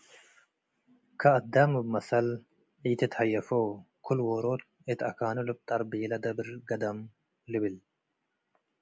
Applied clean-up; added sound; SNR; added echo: none; none; none; none.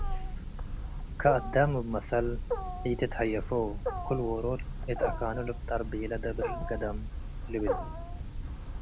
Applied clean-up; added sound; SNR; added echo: none; Wild animals; 2 dB; none.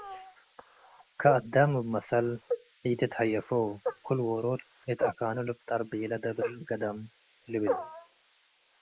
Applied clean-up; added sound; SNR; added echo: neural mask model Resemble Enhance denoiser.